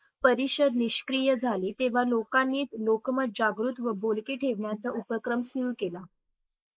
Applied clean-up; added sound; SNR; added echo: neural mask model Resemble Enhance denoiser.